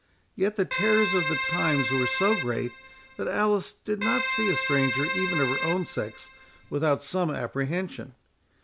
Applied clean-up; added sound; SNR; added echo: none; Keyboard (musical); 1 dB; none.